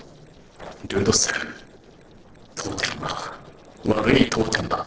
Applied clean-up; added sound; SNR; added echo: neural separator model SepFormer DNS4.